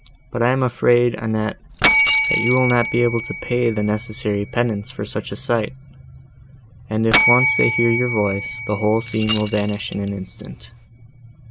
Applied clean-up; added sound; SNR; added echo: none; Bell + Rattle / Keys jangling; 4 dB; none.